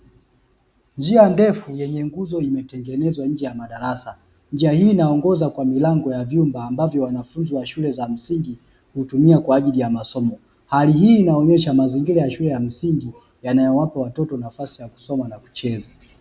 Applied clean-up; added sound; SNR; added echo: none; none; none; none.